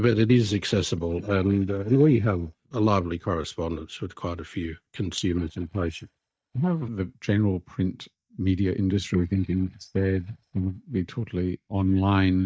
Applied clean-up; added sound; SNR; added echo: neural mask model DeepFilterNet 3.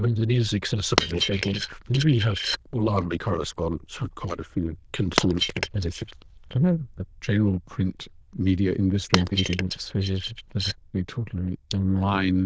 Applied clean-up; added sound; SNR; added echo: neural diffusion model UNIVERSE++.